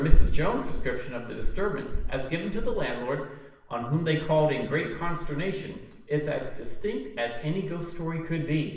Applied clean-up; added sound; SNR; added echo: none; none; none; reverberation time 0.8 s.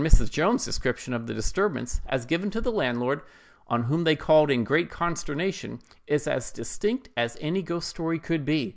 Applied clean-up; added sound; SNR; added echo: none; none; none; none.